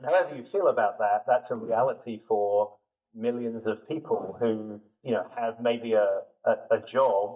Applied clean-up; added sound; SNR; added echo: neural mask model DeepFilterNet 3.